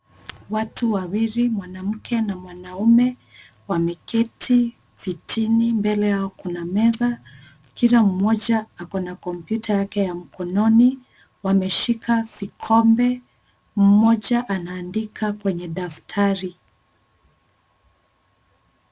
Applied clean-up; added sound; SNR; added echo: none; none; none; none.